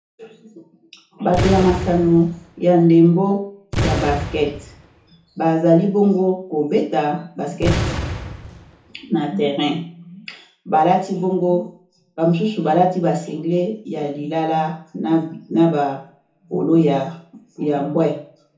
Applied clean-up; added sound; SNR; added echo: none; Boom; 6 dB; reverberation time 0.6 s.